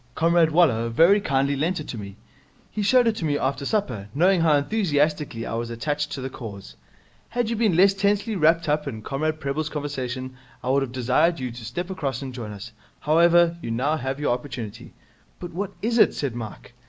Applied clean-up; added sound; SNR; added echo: none; none; none; none.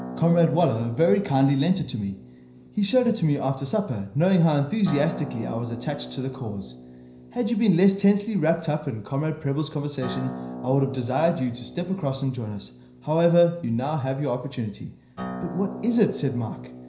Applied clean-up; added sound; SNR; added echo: none; Acoustic guitar; 15 dB; reverberation time 0.5 s.